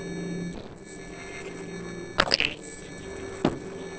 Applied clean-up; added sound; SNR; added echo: neural separator model SepFormer DNS4.